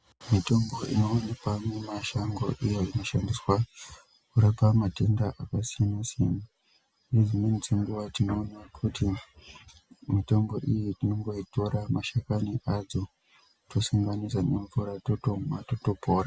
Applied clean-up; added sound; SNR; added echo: none; none; none; none.